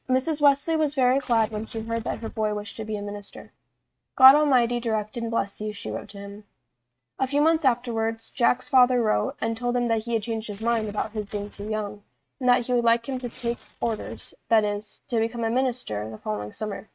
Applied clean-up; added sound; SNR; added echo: neural mask model RNNoise.